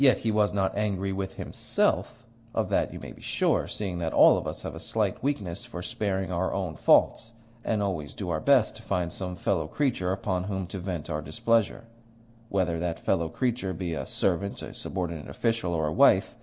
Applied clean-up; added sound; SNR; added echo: none; none; none; none.